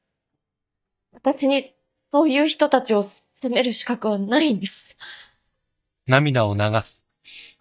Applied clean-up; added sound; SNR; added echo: neural mask model DeepFilterNet 3.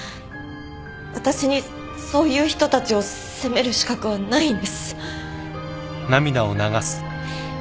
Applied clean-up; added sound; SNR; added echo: none; none; none; none.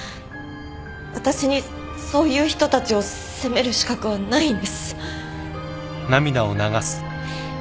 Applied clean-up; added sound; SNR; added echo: none; Train; 19 dB; none.